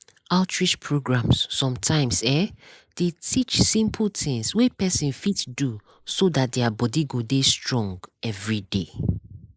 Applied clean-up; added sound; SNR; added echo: neural mask model Resemble Enhance denoiser.